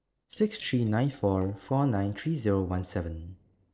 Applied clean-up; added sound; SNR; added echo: neural separator model SepFormer DNS4.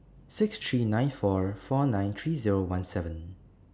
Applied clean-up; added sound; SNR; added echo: none; none; none; none.